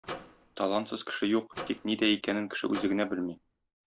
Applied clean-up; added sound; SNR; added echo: none; Microwave oven; 14 dB; none.